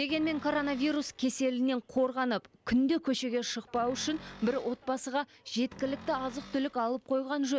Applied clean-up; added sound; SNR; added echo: none; Cupboard open or close; 18 dB; none.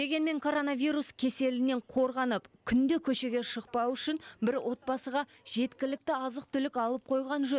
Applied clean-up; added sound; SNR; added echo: none; none; none; none.